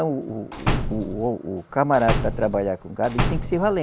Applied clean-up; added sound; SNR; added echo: none; Slam; 2 dB; none.